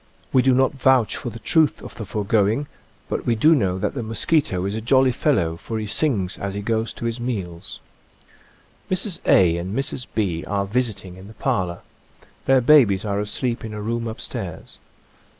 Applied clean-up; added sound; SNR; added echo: none; none; none; none.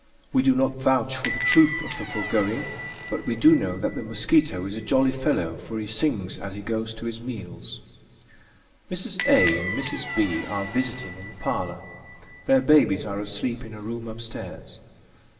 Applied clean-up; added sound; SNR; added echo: none; Squeak / Bell; -1 dB; reverberation time 1.7 s.